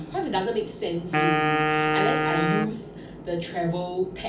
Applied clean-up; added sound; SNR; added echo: none; Wind instrument, woodwind instrument; -3 dB; reverberation time 0.4 s.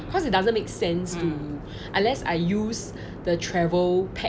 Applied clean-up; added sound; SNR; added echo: none; none; none; none.